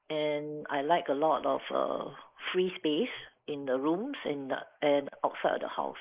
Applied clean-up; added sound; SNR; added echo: neural mask model Resemble Enhance denoiser.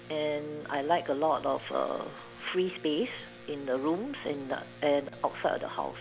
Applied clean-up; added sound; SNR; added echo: none; Electric guitar; 18 dB; none.